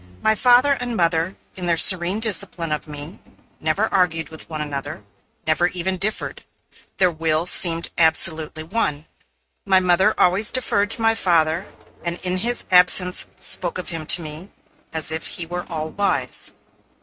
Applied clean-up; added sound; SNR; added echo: neural mask model RNNoise.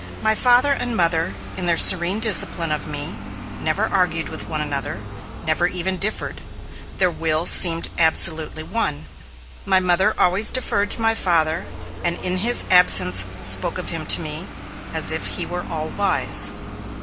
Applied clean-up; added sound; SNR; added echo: none; Vehicle; 10 dB; none.